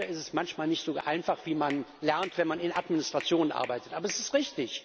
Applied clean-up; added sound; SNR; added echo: none; Hands; 18 dB; none.